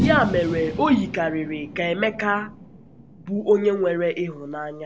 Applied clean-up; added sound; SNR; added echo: none; Fireworks; 9 dB; none.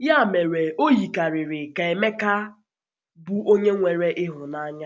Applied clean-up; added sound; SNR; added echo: none; none; none; none.